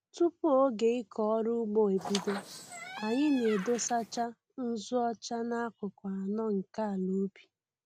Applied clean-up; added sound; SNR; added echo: none; Squeak; 11 dB; none.